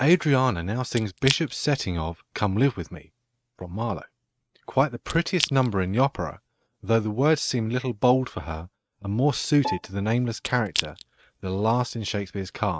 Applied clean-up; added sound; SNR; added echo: neural mask model RNNoise.